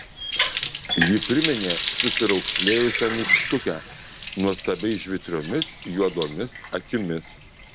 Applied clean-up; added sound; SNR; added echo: none; Water tap, faucet; 2 dB; none.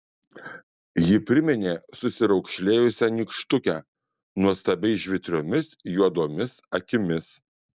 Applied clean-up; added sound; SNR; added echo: none; none; none; none.